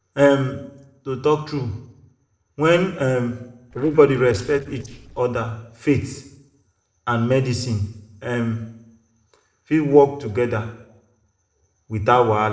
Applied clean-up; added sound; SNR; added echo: neural separator model SepFormer DNS4.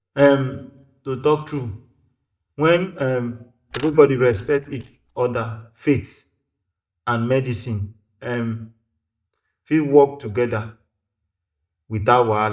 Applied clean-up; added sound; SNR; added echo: neural mask model DeepFilterNet 3.